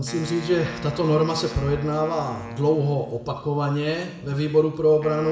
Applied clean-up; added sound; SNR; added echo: none; Wind instrument, woodwind instrument; 16 dB; reverberation time 0.7 s.